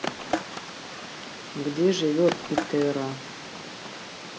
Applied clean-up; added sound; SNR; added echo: none; Skateboard; 8 dB; none.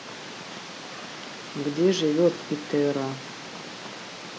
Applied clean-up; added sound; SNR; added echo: none; none; none; none.